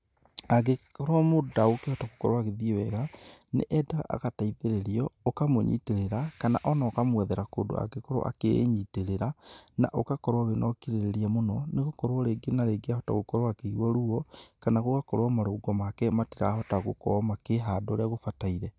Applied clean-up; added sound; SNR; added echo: none; none; none; none.